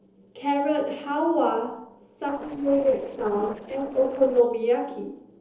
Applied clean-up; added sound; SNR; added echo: neural separator model SepFormer DNS4.